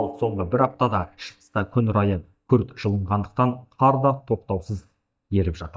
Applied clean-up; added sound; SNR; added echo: neural mask model DeepFilterNet 3.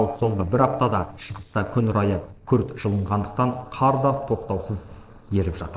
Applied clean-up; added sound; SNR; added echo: neural separator model SepFormer DNS4.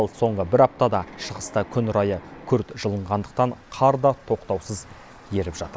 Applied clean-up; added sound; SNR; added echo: none; none; none; none.